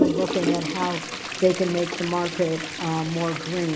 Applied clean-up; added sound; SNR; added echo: none; Toilet flush; 3 dB; none.